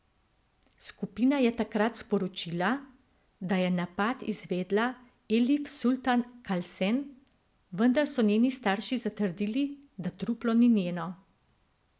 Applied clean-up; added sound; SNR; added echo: none; none; none; none.